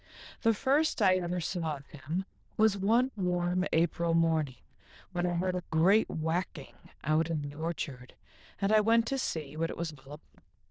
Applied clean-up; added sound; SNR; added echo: neural diffusion model UNIVERSE++.